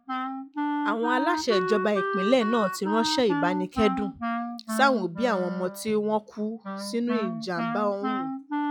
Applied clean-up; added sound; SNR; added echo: classical method log-MMSE.